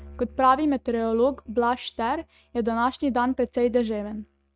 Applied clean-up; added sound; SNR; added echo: neural mask model RNNoise.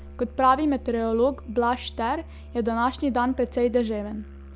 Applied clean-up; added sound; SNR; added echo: none; Musical instrument; 16 dB; none.